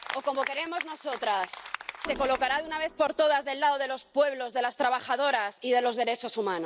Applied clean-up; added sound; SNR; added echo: none; Organ; 19 dB; none.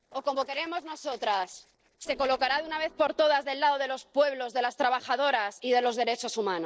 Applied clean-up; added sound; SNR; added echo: neural separator model SepFormer DNS4.